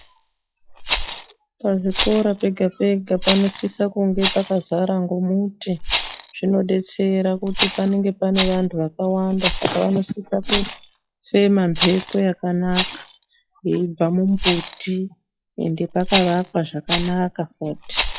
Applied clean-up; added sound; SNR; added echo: classical method log-MMSE.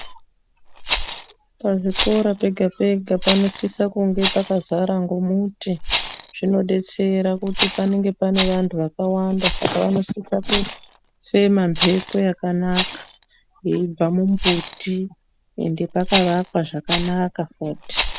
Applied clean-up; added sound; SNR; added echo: none; Rattle; 7 dB; none.